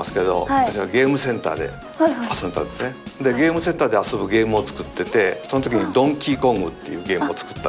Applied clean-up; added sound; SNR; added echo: none; none; none; none.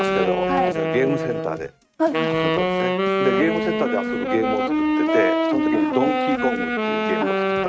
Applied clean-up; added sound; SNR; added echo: neural mask model RNNoise.